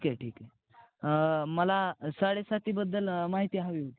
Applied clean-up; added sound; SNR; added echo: none; none; none; none.